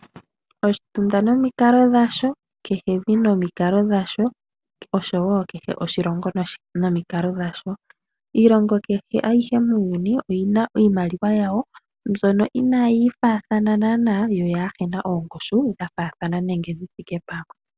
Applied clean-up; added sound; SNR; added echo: none; none; none; none.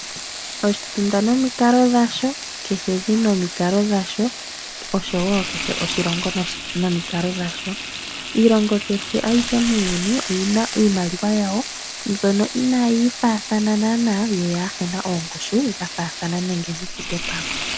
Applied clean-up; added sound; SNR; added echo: none; Frying (food); 9 dB; none.